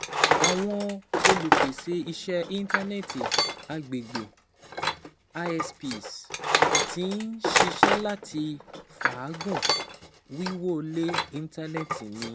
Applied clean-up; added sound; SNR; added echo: none; Tools; -4 dB; none.